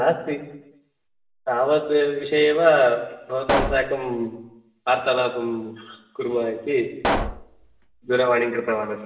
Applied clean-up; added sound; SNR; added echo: none; Explosion; 4 dB; reverberation time 0.8 s.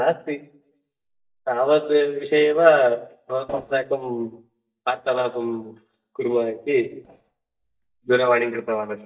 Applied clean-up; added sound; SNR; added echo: neural mask model DeepFilterNet 3.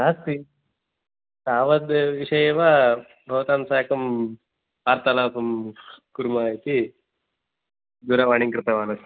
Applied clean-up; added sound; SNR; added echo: none; none; none; none.